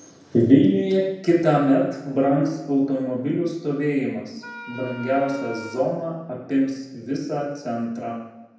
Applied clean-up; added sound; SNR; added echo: none; Wind instrument, woodwind instrument; 16 dB; reverberation time 0.8 s.